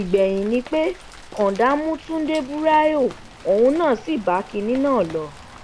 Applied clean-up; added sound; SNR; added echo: none; Rain; 19 dB; none.